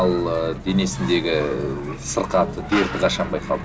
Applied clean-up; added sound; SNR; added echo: none; Engine starting; 18 dB; none.